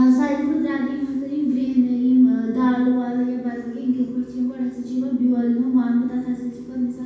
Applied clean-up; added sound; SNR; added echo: none; Brass instrument; 18 dB; reverberation time 1.2 s.